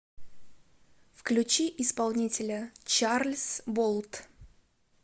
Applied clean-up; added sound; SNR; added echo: none; none; none; none.